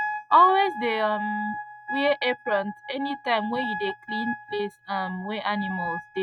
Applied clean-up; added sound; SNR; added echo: neural mask model RNNoise.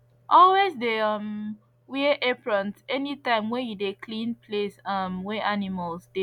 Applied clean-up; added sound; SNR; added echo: none; none; none; none.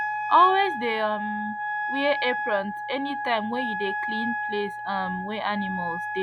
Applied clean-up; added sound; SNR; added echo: none; Wind instrument, woodwind instrument; 3 dB; none.